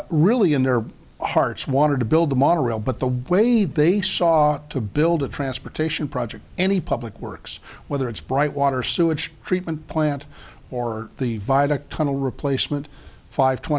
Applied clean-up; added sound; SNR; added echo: none; none; none; none.